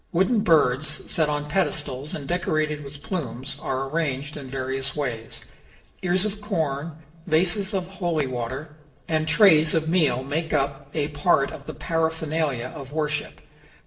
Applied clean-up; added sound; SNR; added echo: neural separator model SepFormer DNS4.